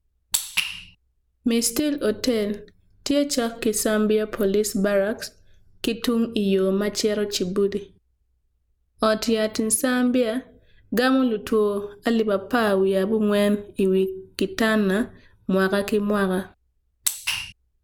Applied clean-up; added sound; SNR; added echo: none; none; none; none.